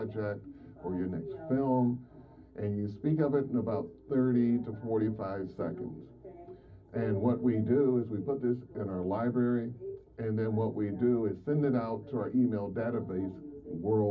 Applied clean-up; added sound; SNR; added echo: none; none; none; reverberation time 0.4 s.